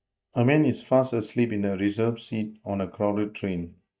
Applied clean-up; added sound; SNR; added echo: neural mask model DeepFilterNet 3.